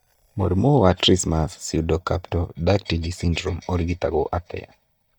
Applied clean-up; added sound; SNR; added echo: neural mask model DeepFilterNet 3.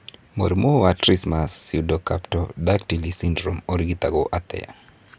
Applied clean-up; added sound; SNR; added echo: none; none; none; none.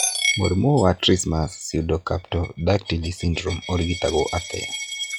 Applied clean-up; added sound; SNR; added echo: classical method log-MMSE.